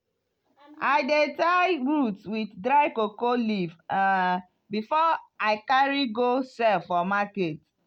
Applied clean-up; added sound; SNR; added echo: none; none; none; none.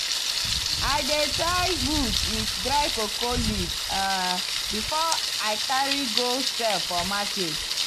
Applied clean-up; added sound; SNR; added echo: none; Thunder; -2 dB; none.